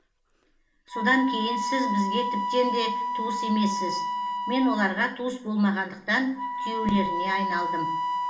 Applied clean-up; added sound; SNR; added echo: none; Wind instrument, woodwind instrument; 2 dB; reverberation time 0.8 s.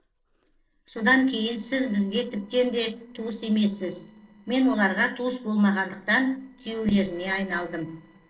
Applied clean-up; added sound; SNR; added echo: neural separator model SepFormer DNS4.